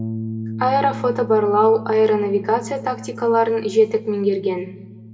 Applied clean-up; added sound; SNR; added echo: none; Bass guitar; 12 dB; reverberation time 0.9 s.